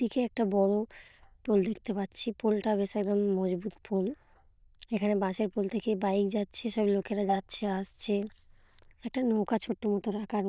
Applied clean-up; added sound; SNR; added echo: neural diffusion model UNIVERSE++.